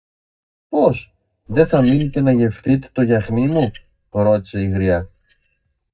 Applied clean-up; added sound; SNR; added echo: neural mask model DeepFilterNet 3.